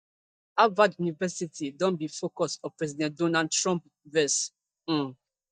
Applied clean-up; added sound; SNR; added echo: neural mask model DeepFilterNet 3.